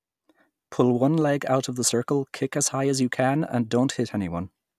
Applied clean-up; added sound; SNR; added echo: none; none; none; none.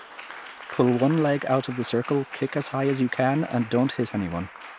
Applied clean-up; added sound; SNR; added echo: none; Applause; 16 dB; none.